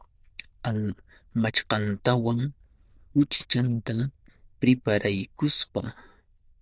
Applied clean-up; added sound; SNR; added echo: neural diffusion model UNIVERSE++.